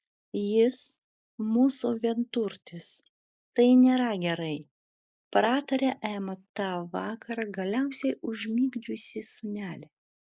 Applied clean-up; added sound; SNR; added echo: neural mask model Resemble Enhance denoiser.